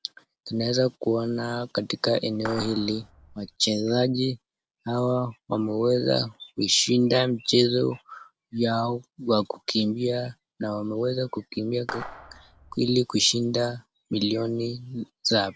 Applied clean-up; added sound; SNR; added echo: none; Clapping; 13 dB; none.